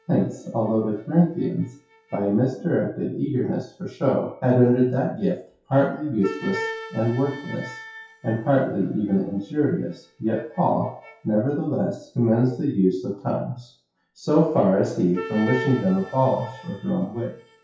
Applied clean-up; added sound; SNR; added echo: classical method WPE with log-MMSE.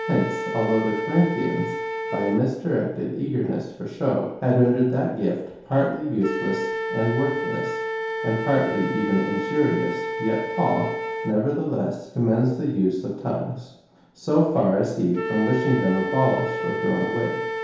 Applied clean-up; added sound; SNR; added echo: none; Wind instrument, woodwind instrument; 7 dB; reverberation time 0.8 s.